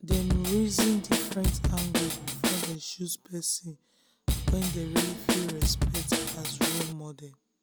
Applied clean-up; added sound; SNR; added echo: none; Drum kit; -4 dB; none.